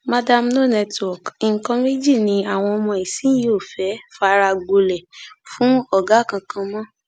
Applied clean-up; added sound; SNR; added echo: none; none; none; none.